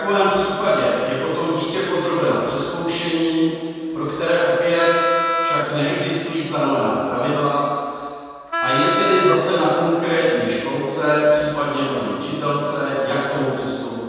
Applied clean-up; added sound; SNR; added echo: none; Wind instrument, woodwind instrument; 2 dB; reverberation time 2.0 s.